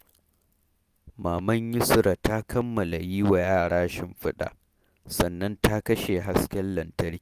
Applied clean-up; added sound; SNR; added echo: none; none; none; none.